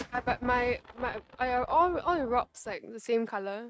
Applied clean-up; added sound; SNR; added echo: neural mask model RNNoise.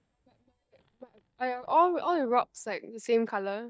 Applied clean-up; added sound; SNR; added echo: neural mask model DeepFilterNet 3.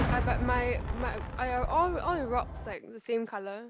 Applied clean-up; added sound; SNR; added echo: none; Fireworks; 2 dB; none.